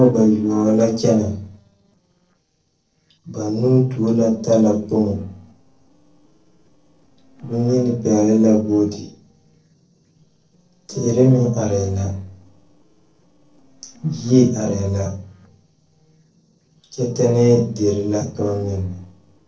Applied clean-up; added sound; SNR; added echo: neural separator model SepFormer DNS4.